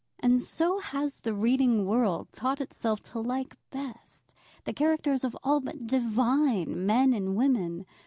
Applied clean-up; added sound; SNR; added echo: none; none; none; none.